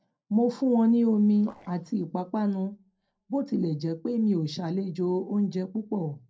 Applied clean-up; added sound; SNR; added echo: neural separator model SepFormer DNS4.